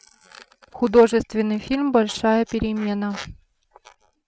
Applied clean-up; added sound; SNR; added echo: neural mask model RNNoise.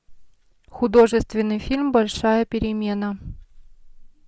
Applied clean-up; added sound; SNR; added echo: none; none; none; none.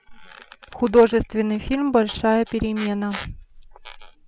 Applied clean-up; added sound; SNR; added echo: none; Squeak; 19 dB; none.